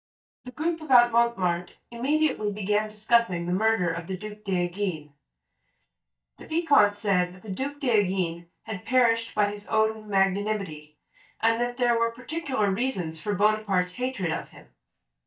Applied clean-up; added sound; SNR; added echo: neural mask model DeepFilterNet 3.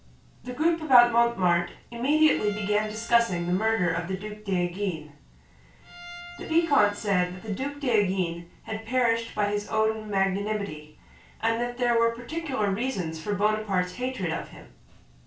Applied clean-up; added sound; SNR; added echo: none; Bowed string instrument; 20 dB; reverberation time 0.3 s.